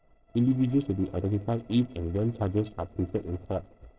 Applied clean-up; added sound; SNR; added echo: neural separator model SepFormer DNS4.